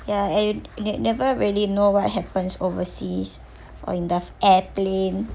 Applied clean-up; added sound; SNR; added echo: none; none; none; none.